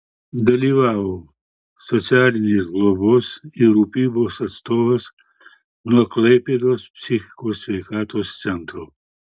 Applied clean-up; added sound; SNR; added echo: none; none; none; none.